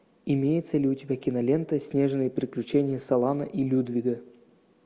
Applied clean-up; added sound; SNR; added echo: none; none; none; none.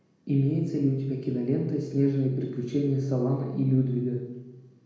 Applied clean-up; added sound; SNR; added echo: none; none; none; reverberation time 0.9 s.